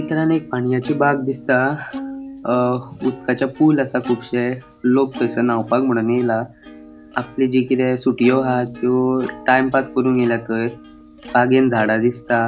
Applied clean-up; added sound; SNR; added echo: none; Plucked string instrument; 17 dB; none.